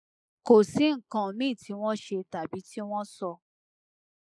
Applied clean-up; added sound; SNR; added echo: neural mask model Resemble Enhance denoiser.